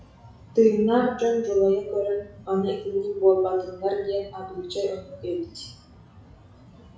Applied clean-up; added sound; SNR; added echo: classical method WPE with log-MMSE.